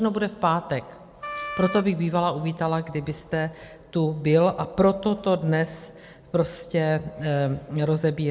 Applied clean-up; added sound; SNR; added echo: none; Wind instrument, woodwind instrument; 11 dB; none.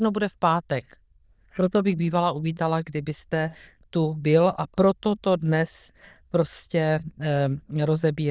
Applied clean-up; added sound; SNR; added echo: neural diffusion model UNIVERSE++.